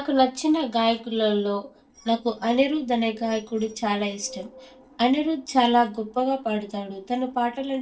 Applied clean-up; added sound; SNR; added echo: neural separator model SepFormer DNS4.